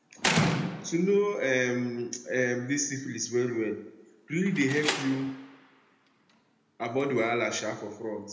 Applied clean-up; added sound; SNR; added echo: none; Slam; 6 dB; reverberation time 0.6 s.